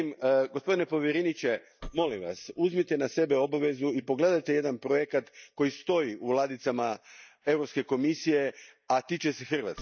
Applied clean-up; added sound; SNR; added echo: neural mask model DeepFilterNet 3.